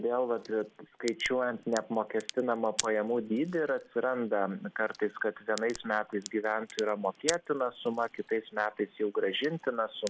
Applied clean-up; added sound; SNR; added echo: none; Crack; 14 dB; none.